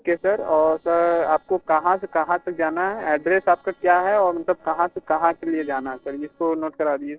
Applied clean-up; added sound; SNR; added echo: neural separator model SepFormer DNS4.